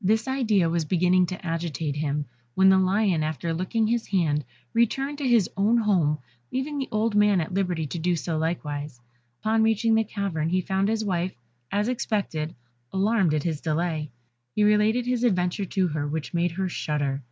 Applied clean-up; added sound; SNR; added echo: none; none; none; none.